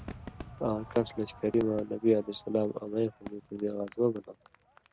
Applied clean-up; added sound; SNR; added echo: none; Crowd / Fireworks; 18 dB; none.